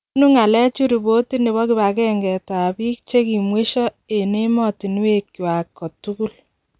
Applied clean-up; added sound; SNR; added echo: none; none; none; none.